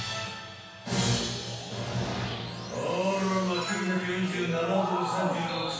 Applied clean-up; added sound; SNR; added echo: none; none; none; reverberation time 0.7 s.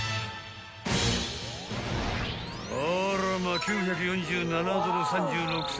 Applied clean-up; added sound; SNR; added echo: none; none; none; none.